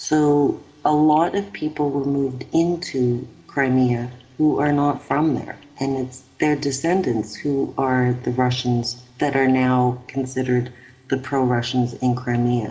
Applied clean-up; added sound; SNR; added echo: none; none; none; reverberation time 0.7 s.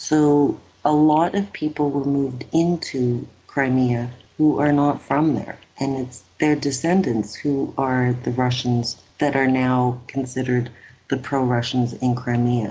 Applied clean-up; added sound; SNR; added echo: none; none; none; none.